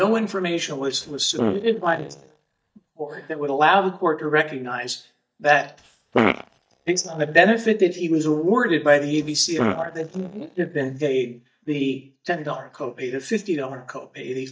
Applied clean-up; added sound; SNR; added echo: neural mask model DeepFilterNet 3.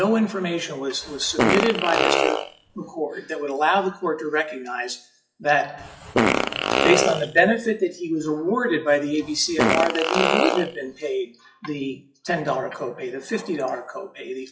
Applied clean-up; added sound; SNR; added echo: classical method WPE with log-MMSE.